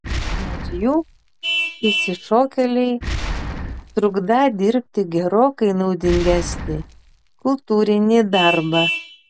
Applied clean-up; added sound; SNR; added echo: none; Vehicle horn, car horn, honking + Boom; 7 dB; none.